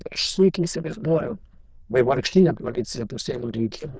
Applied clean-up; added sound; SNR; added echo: neural diffusion model UNIVERSE++.